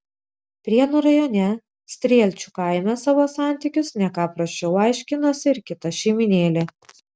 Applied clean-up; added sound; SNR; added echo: none; none; none; none.